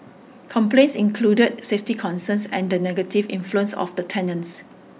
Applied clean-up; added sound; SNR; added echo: none; none; none; none.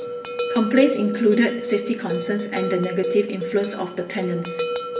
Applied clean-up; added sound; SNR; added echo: none; Bell; 6 dB; reverberation time 0.7 s.